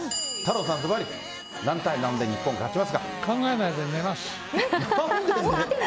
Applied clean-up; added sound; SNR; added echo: none; Motorcycle + Clock; 10 dB; none.